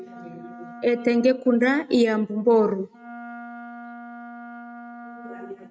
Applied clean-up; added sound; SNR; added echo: neural mask model RNNoise.